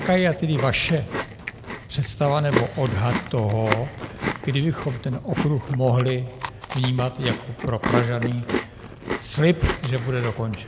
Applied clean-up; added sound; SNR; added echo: none; Chewing, mastication; 7 dB; none.